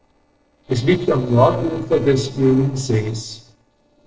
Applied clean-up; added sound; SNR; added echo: neural separator model SepFormer DNS4.